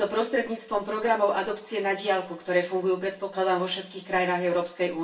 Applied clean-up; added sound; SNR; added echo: none; none; none; reverberation time 0.3 s.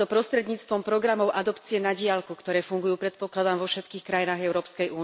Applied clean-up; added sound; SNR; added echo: none; none; none; none.